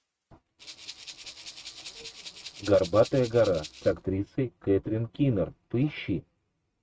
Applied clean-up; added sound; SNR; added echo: neural mask model RNNoise.